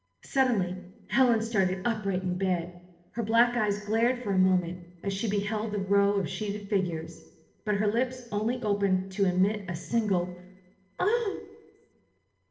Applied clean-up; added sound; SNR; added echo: neural separator model SepFormer DNS4.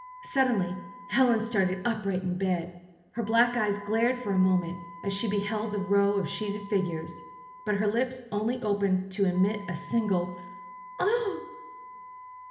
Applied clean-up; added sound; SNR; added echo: none; Wind instrument, woodwind instrument; 17 dB; reverberation time 1.1 s.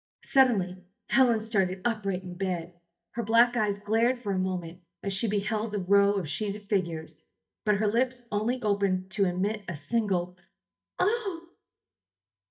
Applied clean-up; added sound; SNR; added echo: neural mask model DeepFilterNet 3.